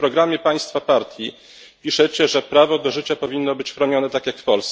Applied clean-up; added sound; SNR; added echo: none; none; none; none.